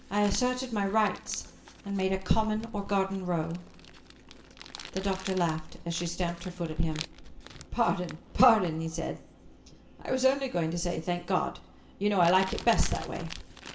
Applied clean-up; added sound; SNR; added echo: none; Crumpling, crinkling; 15 dB; reverberation time 0.7 s.